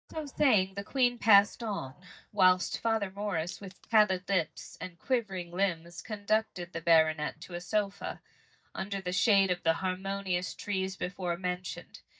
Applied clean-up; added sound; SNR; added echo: neural mask model DeepFilterNet 3.